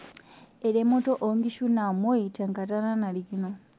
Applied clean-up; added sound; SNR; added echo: none; none; none; none.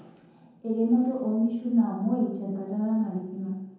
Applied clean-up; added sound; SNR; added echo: none; none; none; reverberation time 0.9 s.